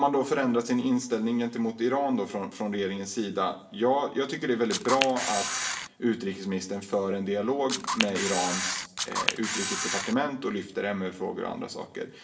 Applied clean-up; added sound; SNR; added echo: none; Camera; 2 dB; reverberation time 0.6 s.